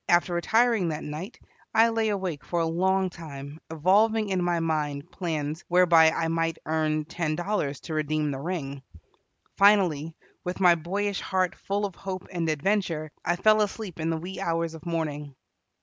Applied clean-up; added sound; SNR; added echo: none; none; none; none.